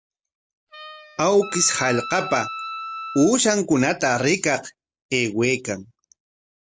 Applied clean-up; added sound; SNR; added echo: none; Wind instrument, woodwind instrument; 11 dB; none.